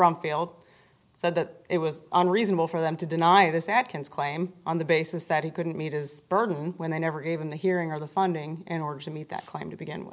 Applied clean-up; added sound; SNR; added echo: none; none; none; none.